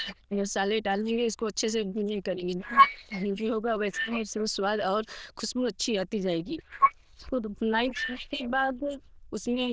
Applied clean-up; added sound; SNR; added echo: neural diffusion model UNIVERSE++.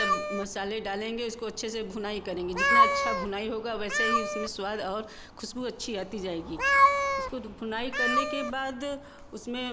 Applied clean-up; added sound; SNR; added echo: none; Meow; -4 dB; none.